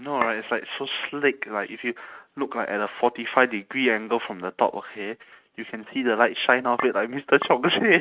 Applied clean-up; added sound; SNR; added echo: neural mask model RNNoise.